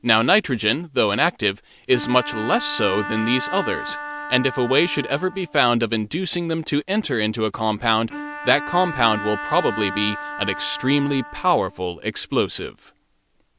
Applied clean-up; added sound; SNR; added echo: none; Bowed string instrument; 12 dB; none.